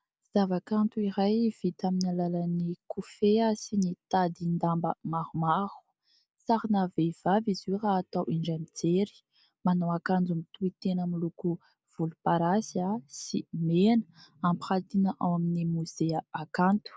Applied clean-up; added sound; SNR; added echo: none; none; none; none.